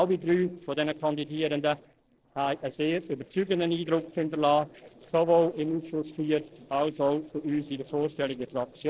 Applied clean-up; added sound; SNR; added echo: neural separator model SepFormer DNS4.